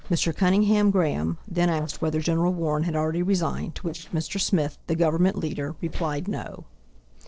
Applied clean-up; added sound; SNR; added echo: neural separator model SepFormer DNS4.